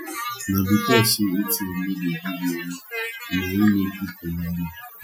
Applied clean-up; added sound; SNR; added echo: classical method Wiener filter.